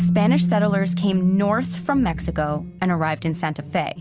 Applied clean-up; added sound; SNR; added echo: none; Keyboard (musical); 3 dB; none.